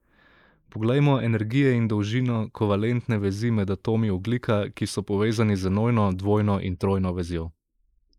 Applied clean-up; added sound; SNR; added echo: neural mask model Resemble Enhance denoiser.